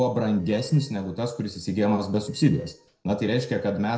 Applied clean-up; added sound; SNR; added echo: neural separator model SepFormer DNS4.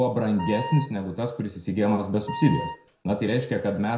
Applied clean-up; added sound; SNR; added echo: none; Wind instrument, woodwind instrument; 10 dB; reverberation time 0.4 s.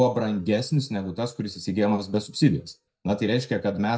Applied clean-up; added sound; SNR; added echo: neural mask model DeepFilterNet 3.